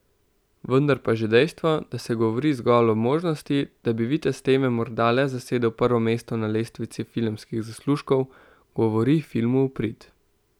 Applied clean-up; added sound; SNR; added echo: none; none; none; none.